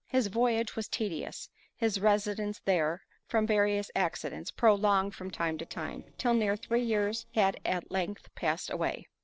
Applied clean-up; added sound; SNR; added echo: neural separator model SepFormer DNS4.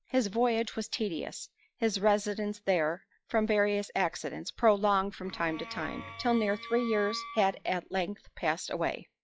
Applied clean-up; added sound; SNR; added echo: classical method log-MMSE.